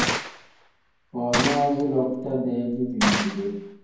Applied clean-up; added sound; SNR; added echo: none; Gunshot, gunfire; 3 dB; reverberation time 0.9 s.